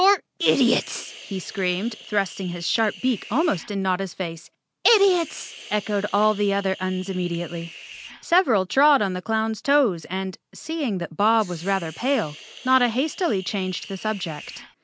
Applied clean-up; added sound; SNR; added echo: none; Hiss; 18 dB; none.